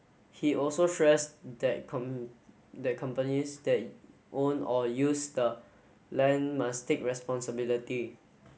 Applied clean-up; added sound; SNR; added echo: none; none; none; none.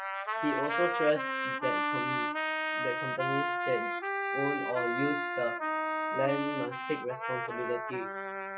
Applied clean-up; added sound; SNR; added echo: classical method Wiener filter.